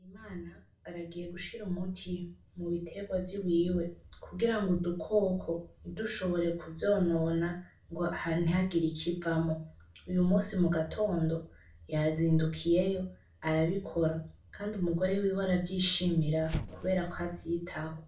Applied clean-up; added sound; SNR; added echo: none; Explosion; 10 dB; reverberation time 0.3 s.